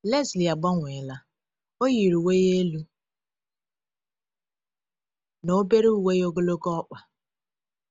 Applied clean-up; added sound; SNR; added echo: none; none; none; none.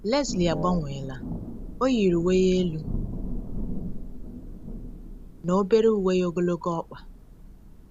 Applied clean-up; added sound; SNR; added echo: none; Thunder / Rain + Wind instrument, woodwind instrument; 8 dB; none.